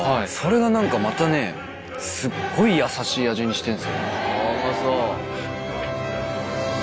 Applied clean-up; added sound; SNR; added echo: none; none; none; none.